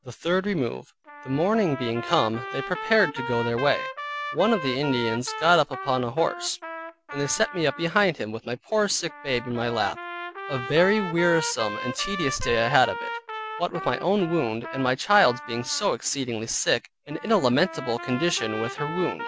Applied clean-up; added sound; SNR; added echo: none; Trumpet; 10 dB; none.